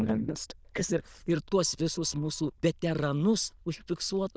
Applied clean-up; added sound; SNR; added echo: neural diffusion model UNIVERSE++.